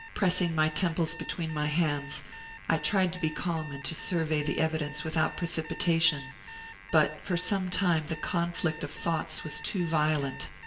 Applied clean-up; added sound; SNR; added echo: none; Alarm; 15 dB; reverberation time 0.7 s.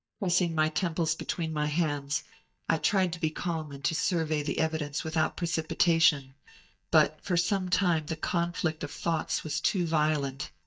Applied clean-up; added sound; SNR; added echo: neural mask model DeepFilterNet 3.